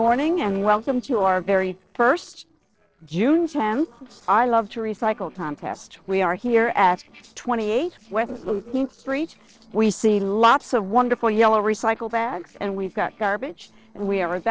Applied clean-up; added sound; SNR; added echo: neural separator model SepFormer DNS4.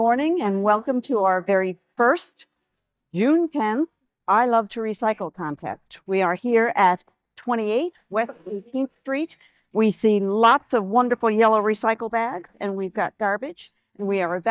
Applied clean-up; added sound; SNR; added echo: neural mask model DeepFilterNet 3.